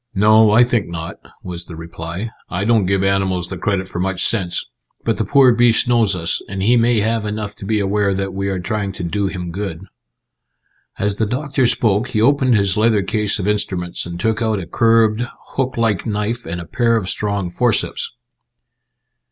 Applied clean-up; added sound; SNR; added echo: none; none; none; none.